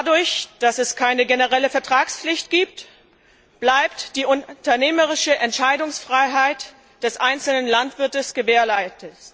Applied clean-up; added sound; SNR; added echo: none; none; none; none.